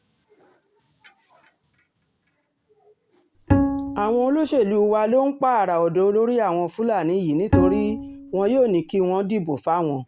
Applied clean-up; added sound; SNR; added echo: none; Bowed string instrument; 3 dB; none.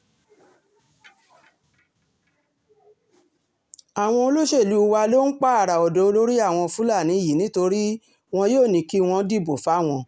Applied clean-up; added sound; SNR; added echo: none; none; none; none.